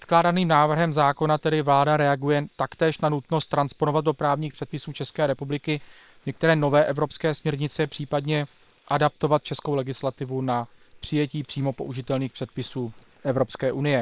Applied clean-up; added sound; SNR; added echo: neural separator model SepFormer WHAM!.